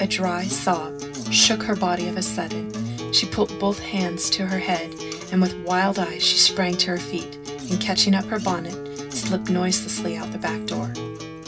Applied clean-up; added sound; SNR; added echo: none; Acoustic guitar; 7 dB; reverberation time 0.4 s.